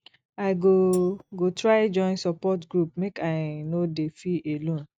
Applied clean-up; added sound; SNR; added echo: neural mask model RNNoise.